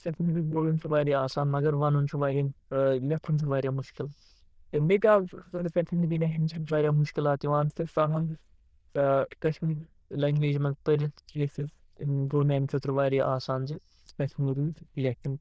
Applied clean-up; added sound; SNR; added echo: neural diffusion model UNIVERSE++.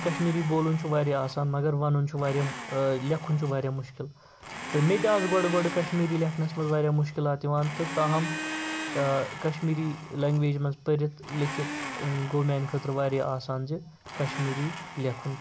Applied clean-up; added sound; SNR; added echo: none; Domestic sounds, home sounds; 11 dB; none.